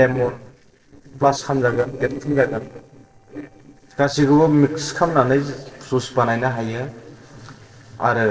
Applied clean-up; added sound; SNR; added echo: neural separator model SepFormer DNS4.